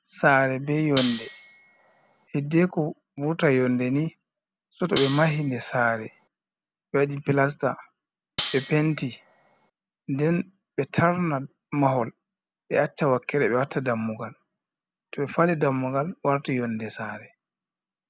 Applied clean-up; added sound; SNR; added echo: none; Cutlery, silverware; 1 dB; none.